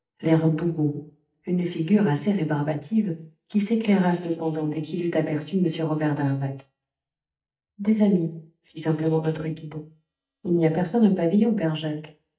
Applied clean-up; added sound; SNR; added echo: neural mask model DeepFilterNet 3.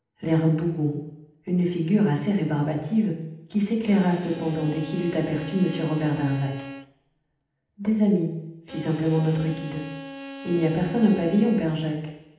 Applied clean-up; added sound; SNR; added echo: none; Bowed string instrument; 14 dB; reverberation time 0.8 s.